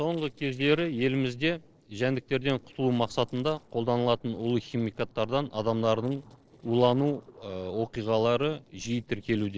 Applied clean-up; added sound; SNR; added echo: neural separator model SepFormer DNS4.